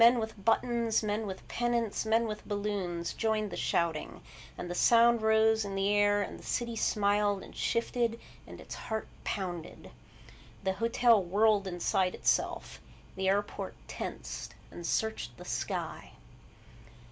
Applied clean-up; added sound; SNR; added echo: none; none; none; none.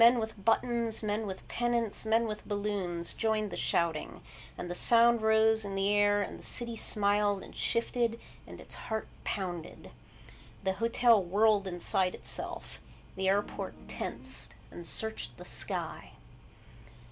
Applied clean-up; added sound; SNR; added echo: none; Guitar; 17 dB; none.